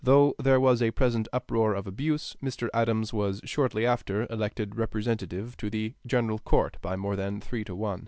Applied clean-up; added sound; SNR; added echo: none; none; none; none.